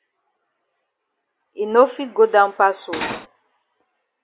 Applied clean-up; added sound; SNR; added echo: none; Cutlery, silverware; 5 dB; none.